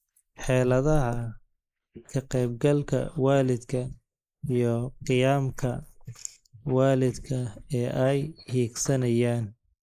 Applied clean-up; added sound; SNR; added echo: neural mask model Resemble Enhance denoiser.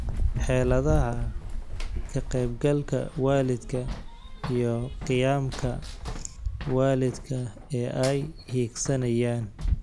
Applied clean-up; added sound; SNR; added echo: none; Run; 4 dB; none.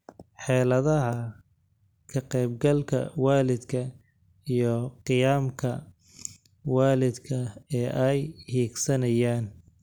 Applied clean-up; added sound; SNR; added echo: none; none; none; none.